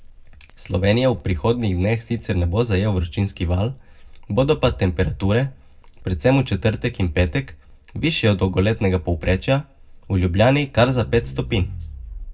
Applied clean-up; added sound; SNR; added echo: none; Crackle; 19 dB; reverberation time 0.3 s.